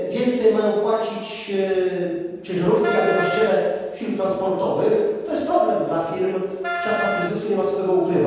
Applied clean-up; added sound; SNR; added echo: none; Wind instrument, woodwind instrument; 6 dB; reverberation time 1.2 s.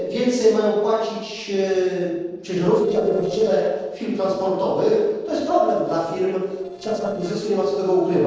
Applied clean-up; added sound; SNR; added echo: neural separator model SepFormer DNS4.